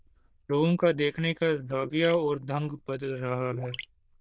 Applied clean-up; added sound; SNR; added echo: neural diffusion model UNIVERSE++.